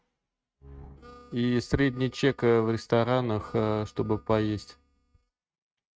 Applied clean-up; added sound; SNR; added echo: neural mask model RNNoise.